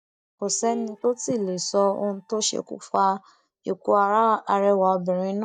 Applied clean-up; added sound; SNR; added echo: neural mask model DeepFilterNet 3.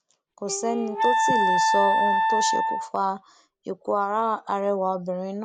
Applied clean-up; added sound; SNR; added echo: none; Wind instrument, woodwind instrument; -4 dB; none.